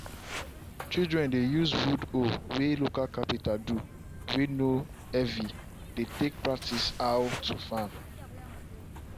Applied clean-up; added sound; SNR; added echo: none; Walk, footsteps; 11 dB; none.